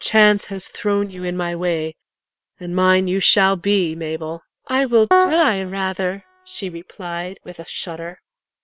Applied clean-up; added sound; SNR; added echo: neural separator model SepFormer WHAM!.